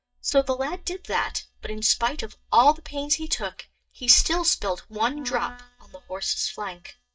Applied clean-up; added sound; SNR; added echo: neural mask model DeepFilterNet 3.